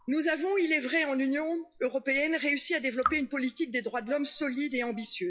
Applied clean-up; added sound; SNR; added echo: classical method WPE with log-MMSE.